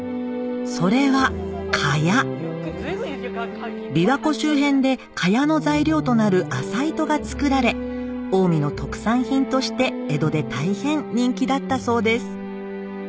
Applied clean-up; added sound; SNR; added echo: none; none; none; none.